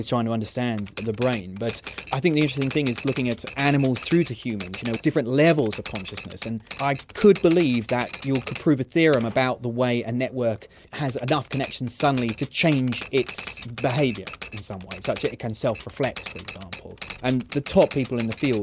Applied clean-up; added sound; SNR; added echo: none; Typewriter; 16 dB; none.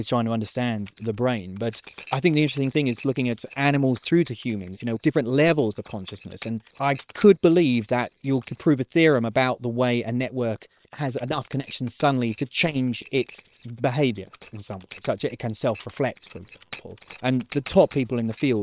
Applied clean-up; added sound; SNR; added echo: neural separator model SepFormer WHAM!.